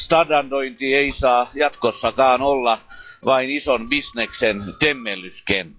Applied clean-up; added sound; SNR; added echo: classical method log-MMSE.